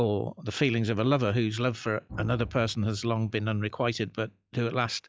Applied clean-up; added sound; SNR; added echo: classical method log-MMSE.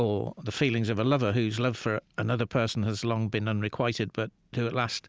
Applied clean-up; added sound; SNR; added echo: none; none; none; none.